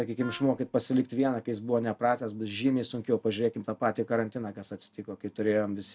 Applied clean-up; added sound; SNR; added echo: none; Wind instrument, woodwind instrument; 18 dB; none.